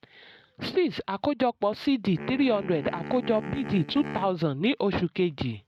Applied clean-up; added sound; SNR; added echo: neural mask model RNNoise.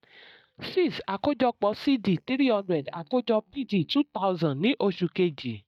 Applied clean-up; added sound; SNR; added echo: neural mask model DeepFilterNet 3.